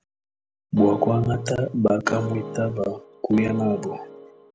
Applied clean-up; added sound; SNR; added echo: none; Keyboard (musical); 11 dB; none.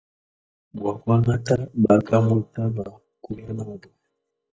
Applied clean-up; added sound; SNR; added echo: neural mask model DeepFilterNet 3.